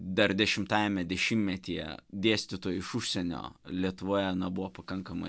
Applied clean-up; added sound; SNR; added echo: none; none; none; none.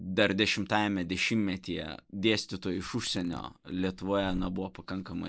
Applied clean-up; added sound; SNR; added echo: neural mask model Resemble Enhance denoiser.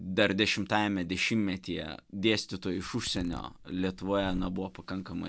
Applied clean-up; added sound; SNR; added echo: none; Zipper (clothing); 13 dB; none.